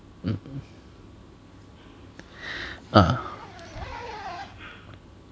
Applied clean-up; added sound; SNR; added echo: none; Zipper (clothing); 15 dB; none.